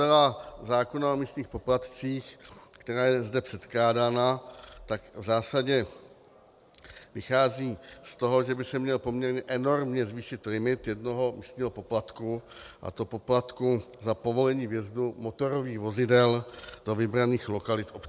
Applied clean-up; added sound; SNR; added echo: none; none; none; none.